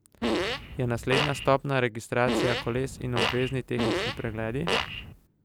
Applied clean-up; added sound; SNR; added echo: none; Fart; 1 dB; none.